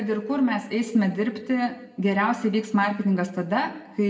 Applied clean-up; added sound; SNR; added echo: none; none; none; reverberation time 0.7 s.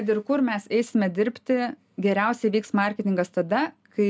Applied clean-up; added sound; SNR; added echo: none; none; none; none.